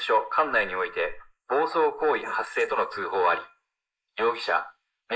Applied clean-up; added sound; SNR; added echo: neural mask model Resemble Enhance denoiser.